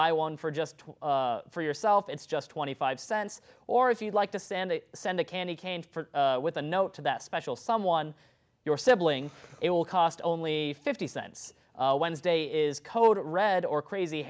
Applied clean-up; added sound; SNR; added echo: none; none; none; none.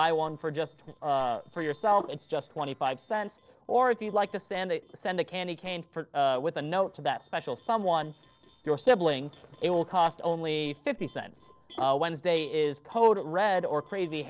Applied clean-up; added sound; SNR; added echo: neural separator model SepFormer DNS4.